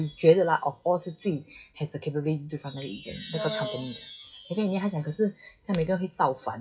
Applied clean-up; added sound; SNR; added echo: classical method WPE with log-MMSE.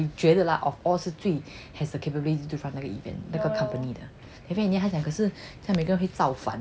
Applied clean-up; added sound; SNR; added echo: none; none; none; none.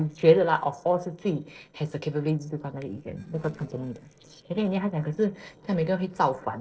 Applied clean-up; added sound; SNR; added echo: neural separator model SepFormer DNS4.